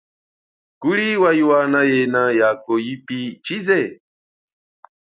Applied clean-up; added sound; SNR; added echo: none; none; none; none.